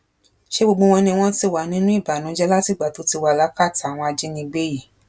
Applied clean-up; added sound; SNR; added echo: none; none; none; none.